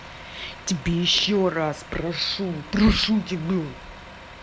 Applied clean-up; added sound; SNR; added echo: none; Truck; 17 dB; none.